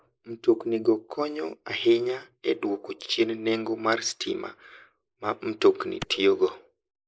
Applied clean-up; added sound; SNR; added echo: neural mask model Resemble Enhance denoiser.